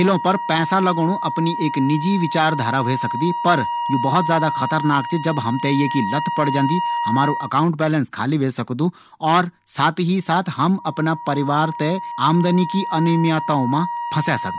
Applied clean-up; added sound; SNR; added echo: none; Wind instrument, woodwind instrument; 7 dB; none.